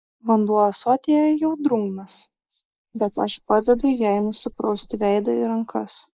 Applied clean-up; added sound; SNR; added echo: neural mask model Resemble Enhance denoiser.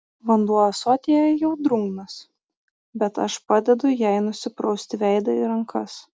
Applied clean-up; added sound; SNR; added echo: none; none; none; none.